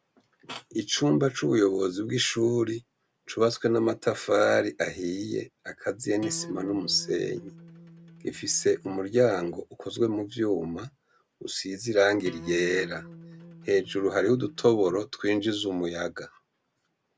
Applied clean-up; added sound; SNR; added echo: none; Acoustic guitar; 17 dB; none.